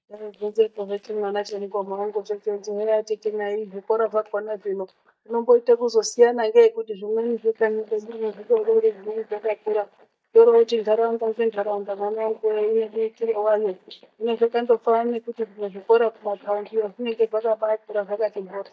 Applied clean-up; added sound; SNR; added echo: neural mask model DeepFilterNet 3.